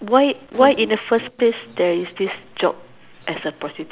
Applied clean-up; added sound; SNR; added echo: none; none; none; none.